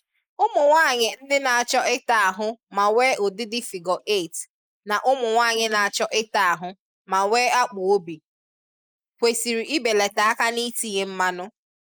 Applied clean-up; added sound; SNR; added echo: neural mask model Resemble Enhance denoiser.